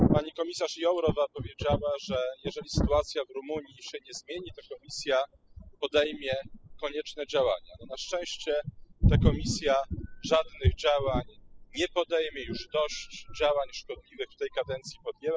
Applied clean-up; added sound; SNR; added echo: classical method spectral subtraction.